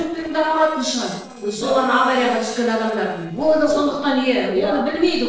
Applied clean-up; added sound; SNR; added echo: neural separator model SepFormer DNS4.